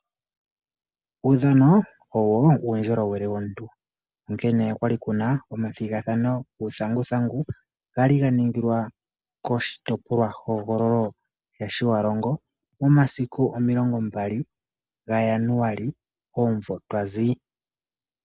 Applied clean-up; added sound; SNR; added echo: none; none; none; none.